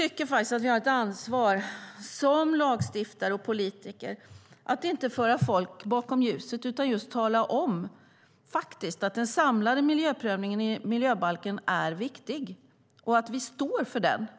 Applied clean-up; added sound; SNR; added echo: none; none; none; none.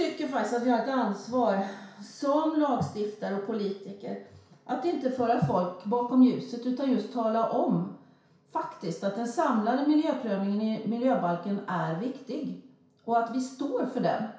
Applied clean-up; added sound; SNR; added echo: none; none; none; reverberation time 0.6 s.